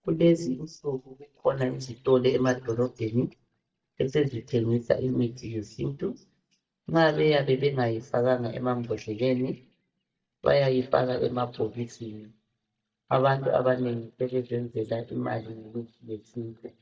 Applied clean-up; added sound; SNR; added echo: neural mask model DeepFilterNet 3.